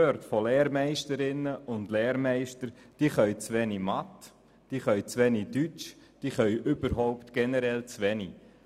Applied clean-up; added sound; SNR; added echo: none; none; none; none.